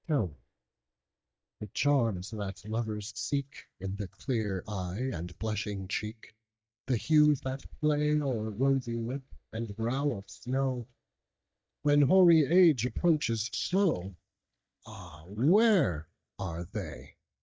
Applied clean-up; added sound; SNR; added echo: neural mask model DeepFilterNet 3.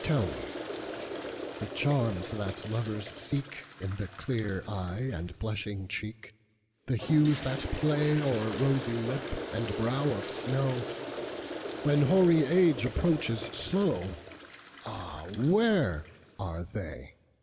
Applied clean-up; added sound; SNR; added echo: none; Toilet flush; 9 dB; none.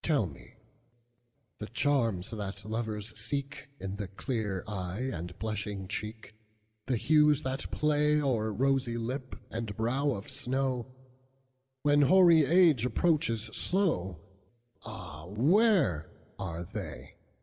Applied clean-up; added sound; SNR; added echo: none; none; none; none.